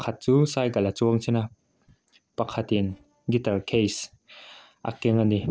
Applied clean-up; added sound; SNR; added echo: neural separator model SepFormer DNS4.